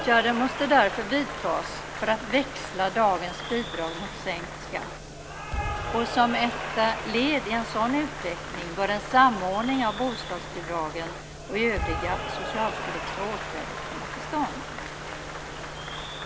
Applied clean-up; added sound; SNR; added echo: none; Applause / Cheering; 7 dB; none.